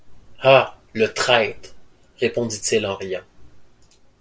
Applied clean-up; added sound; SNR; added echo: none; none; none; none.